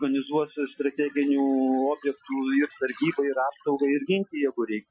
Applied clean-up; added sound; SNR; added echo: classical method Wiener filter.